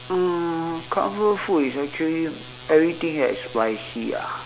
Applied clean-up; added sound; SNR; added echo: none; none; none; none.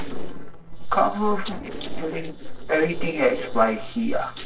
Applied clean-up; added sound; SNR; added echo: neural separator model SepFormer DNS4.